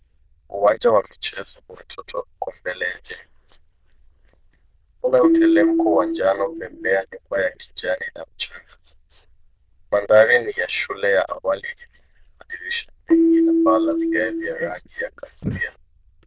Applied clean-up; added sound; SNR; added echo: neural diffusion model UNIVERSE++.